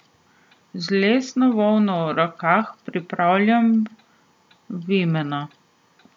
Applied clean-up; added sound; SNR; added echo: none; none; none; none.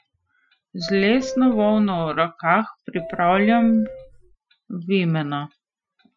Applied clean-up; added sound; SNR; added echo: classical method Wiener filter.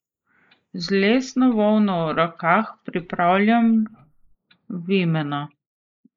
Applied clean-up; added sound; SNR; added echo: neural mask model Resemble Enhance denoiser.